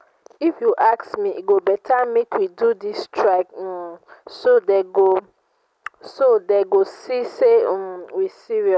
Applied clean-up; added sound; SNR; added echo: none; none; none; none.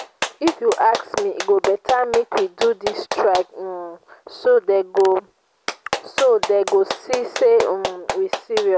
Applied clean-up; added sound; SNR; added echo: none; Clapping; 10 dB; none.